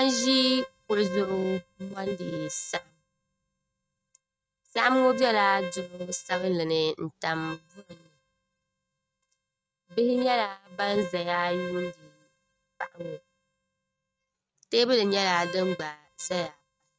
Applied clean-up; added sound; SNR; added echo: neural mask model RNNoise.